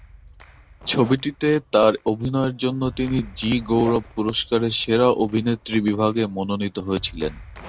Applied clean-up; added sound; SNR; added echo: none; Zipper (clothing) + Clapping; 19 dB; none.